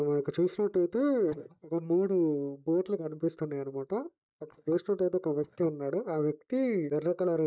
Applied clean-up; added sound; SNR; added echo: neural mask model DeepFilterNet 3.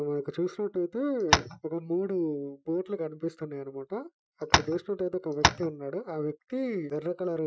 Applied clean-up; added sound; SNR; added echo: classical method Wiener filter.